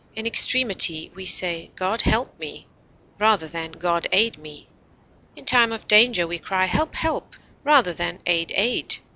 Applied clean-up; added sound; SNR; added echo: none; none; none; none.